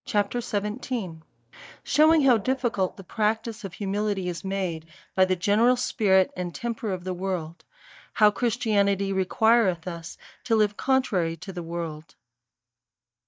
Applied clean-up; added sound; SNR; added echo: neural mask model DeepFilterNet 3.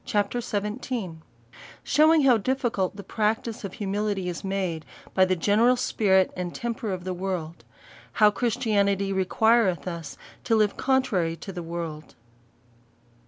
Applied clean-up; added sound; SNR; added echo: none; none; none; none.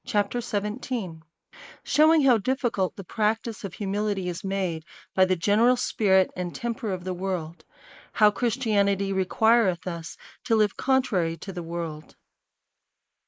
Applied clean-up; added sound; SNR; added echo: neural mask model Resemble Enhance denoiser.